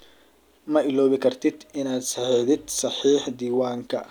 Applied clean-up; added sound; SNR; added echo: none; none; none; none.